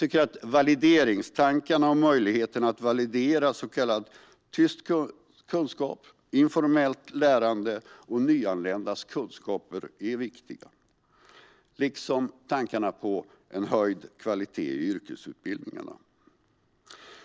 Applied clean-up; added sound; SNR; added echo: none; none; none; none.